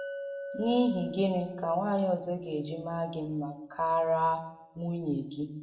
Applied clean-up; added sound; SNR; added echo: none; Chink, clink; 14 dB; reverberation time 0.6 s.